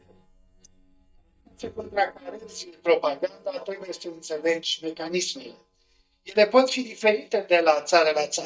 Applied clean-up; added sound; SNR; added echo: neural mask model DeepFilterNet 3.